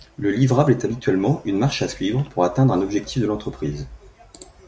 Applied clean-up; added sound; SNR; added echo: none; none; none; none.